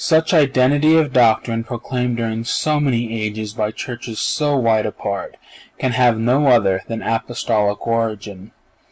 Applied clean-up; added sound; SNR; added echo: none; none; none; none.